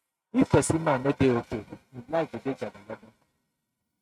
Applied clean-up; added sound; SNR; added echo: neural mask model RNNoise.